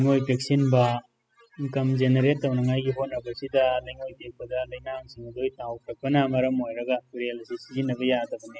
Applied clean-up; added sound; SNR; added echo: classical method spectral subtraction.